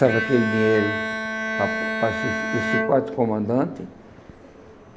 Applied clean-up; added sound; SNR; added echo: none; Bowed string instrument; 4 dB; none.